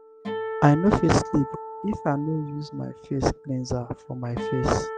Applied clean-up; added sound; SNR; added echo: none; Acoustic guitar; 10 dB; none.